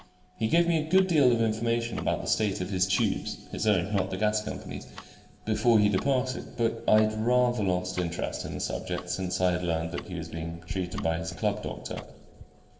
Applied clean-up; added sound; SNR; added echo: none; Tick-tock; 19 dB; reverberation time 2.6 s.